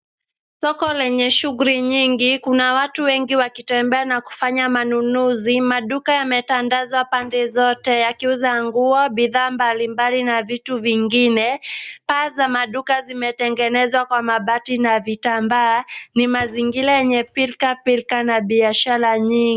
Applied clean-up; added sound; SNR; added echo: neural mask model DeepFilterNet 3.